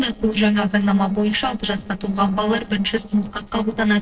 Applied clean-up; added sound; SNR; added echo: neural separator model SepFormer DNS4.